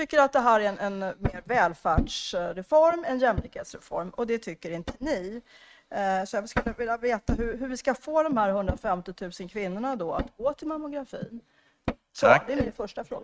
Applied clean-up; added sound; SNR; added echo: neural mask model RNNoise.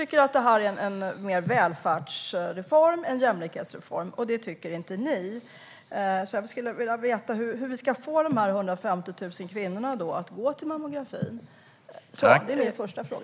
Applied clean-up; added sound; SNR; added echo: none; none; none; none.